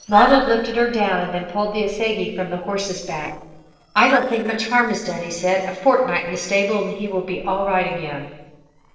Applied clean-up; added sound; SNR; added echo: neural separator model SepFormer DNS4.